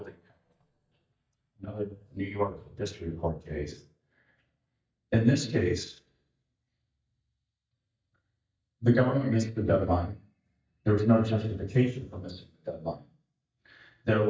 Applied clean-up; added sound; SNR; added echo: neural mask model DeepFilterNet 3.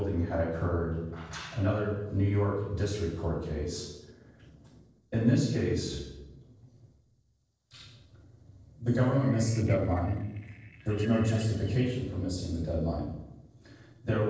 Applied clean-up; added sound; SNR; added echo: neural separator model SepFormer DNS4.